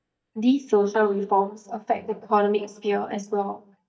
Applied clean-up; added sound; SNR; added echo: neural mask model DeepFilterNet 3.